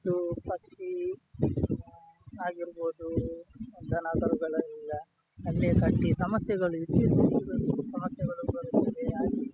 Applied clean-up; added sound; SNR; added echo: classical method spectral subtraction.